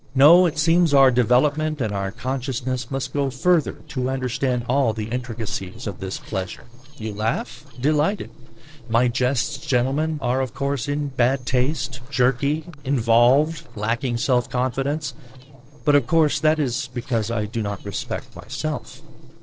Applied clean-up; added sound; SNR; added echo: neural separator model SepFormer DNS4.